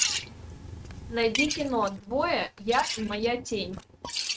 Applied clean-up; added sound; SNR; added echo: neural mask model RNNoise.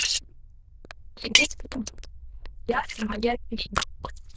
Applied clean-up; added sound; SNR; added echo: neural diffusion model UNIVERSE++.